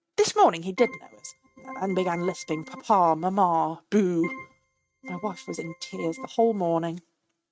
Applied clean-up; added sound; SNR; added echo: neural mask model RNNoise.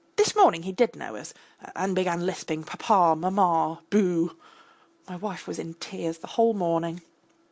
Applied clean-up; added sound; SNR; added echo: none; none; none; none.